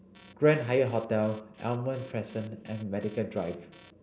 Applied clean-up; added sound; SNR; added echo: none; Alarm; 15 dB; none.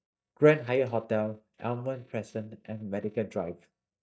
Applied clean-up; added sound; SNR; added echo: neural mask model DeepFilterNet 3.